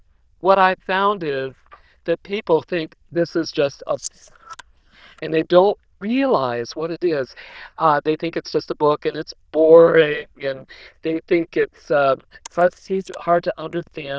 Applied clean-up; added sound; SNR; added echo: neural diffusion model UNIVERSE++.